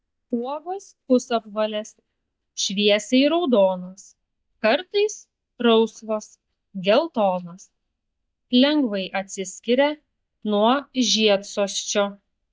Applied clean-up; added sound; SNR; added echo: neural mask model DeepFilterNet 3.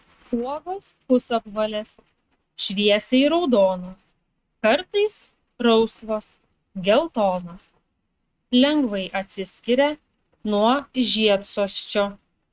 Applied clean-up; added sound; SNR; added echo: neural mask model RNNoise.